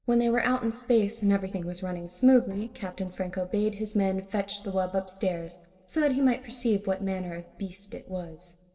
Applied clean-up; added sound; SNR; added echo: neural separator model SepFormer DNS4.